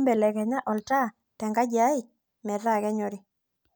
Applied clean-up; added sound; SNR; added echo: none; none; none; none.